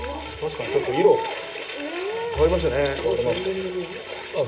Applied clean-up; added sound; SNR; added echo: none; none; none; reverberation time 0.9 s.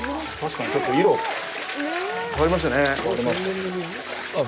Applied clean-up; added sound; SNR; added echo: none; none; none; none.